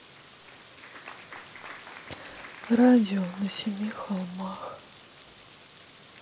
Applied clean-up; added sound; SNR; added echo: none; Applause + Rain; 17 dB; none.